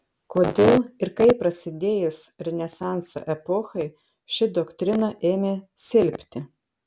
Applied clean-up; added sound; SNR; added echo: none; none; none; none.